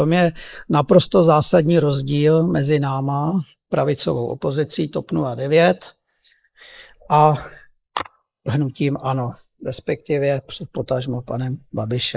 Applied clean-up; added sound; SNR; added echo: neural mask model Resemble Enhance denoiser.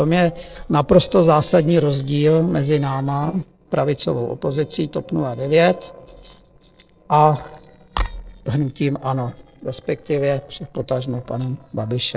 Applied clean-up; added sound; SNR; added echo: neural separator model SepFormer DNS4.